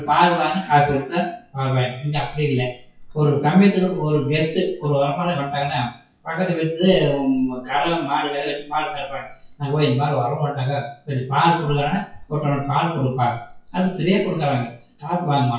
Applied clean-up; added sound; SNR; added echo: classical method WPE with log-MMSE.